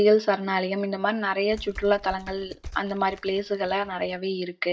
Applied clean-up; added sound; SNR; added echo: neural mask model DeepFilterNet 3.